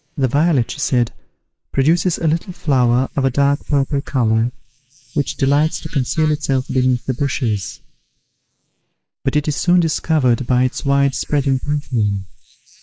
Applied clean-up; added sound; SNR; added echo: neural mask model Resemble Enhance denoiser.